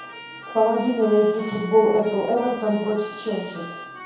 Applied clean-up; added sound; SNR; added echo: none; Keyboard (musical); 16 dB; reverberation time 2.0 s.